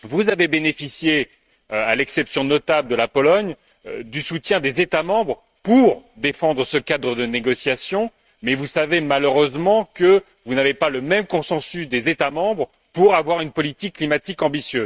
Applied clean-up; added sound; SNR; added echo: neural mask model RNNoise.